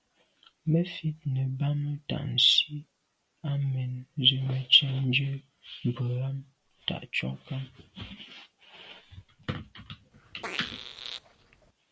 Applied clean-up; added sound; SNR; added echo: none; Fart; 11 dB; none.